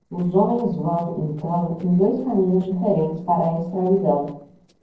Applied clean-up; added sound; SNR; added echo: neural separator model SepFormer DNS4.